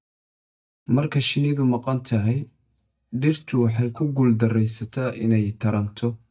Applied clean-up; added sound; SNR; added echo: neural mask model DeepFilterNet 3.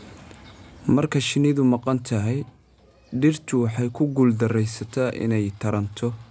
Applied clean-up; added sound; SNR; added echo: none; none; none; none.